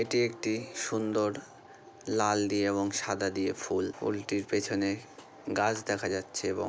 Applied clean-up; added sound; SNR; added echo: none; none; none; none.